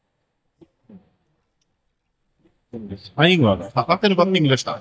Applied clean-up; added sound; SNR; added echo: neural mask model DeepFilterNet 3.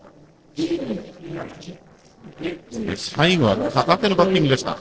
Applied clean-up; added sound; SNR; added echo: neural separator model SepFormer DNS4.